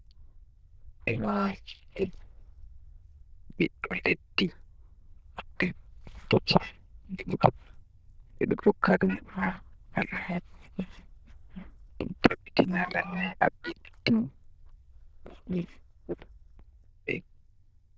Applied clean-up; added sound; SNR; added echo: neural diffusion model UNIVERSE++.